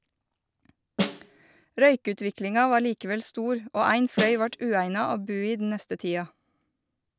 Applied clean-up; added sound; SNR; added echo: none; Snare drum; 4 dB; none.